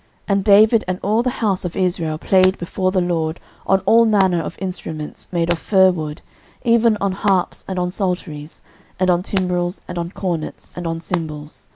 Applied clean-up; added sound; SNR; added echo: none; Hands; 16 dB; none.